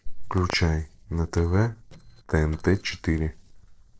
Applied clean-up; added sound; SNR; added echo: neural separator model SepFormer DNS4.